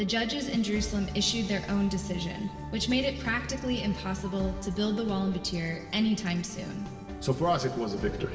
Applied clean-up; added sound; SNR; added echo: none; none; none; reverberation time 2.8 s.